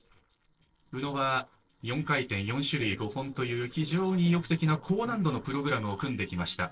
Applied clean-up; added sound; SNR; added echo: neural separator model SepFormer DNS4.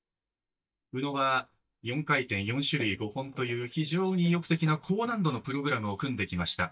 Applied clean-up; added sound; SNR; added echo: neural mask model DeepFilterNet 3.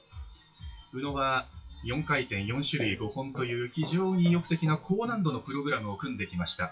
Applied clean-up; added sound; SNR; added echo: classical method WPE with log-MMSE.